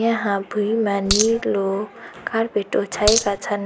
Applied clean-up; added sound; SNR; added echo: none; Coin (dropping); 1 dB; none.